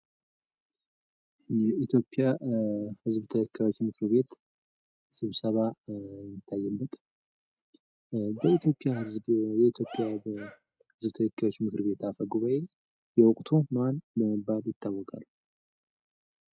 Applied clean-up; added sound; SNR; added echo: neural mask model RNNoise.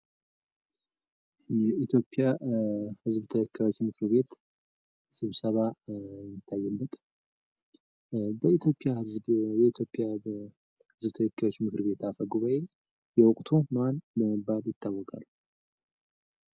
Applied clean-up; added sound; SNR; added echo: none; none; none; none.